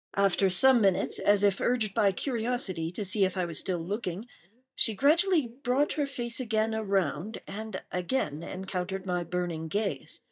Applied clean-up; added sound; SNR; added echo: neural mask model DeepFilterNet 3.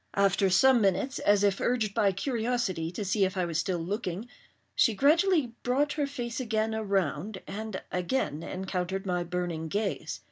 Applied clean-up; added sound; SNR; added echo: none; none; none; none.